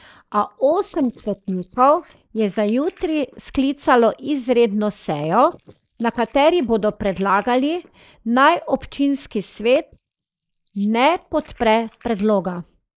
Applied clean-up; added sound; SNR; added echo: neural mask model Resemble Enhance denoiser.